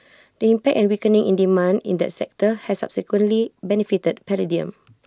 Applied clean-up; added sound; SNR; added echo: none; none; none; none.